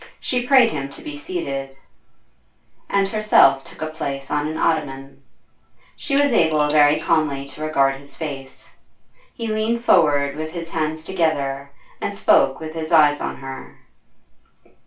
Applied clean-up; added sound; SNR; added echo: none; Cutlery, silverware / Dishes, pots, and pans; 12 dB; reverberation time 0.2 s.